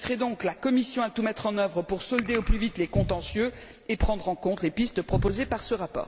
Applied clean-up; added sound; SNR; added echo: none; Cupboard open or close; 5 dB; none.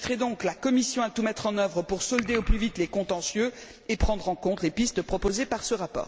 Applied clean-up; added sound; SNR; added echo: none; none; none; none.